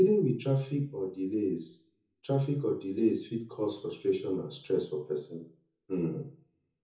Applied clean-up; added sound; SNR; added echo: none; none; none; reverberation time 0.6 s.